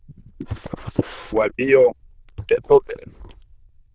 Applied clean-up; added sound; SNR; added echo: neural diffusion model UNIVERSE++.